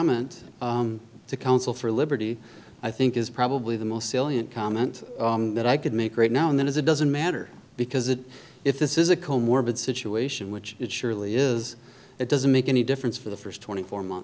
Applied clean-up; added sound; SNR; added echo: none; none; none; none.